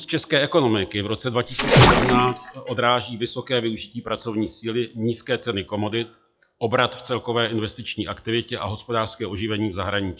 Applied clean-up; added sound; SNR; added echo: classical method log-MMSE.